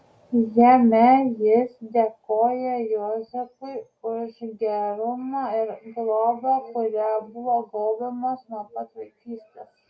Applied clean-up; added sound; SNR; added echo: none; none; none; none.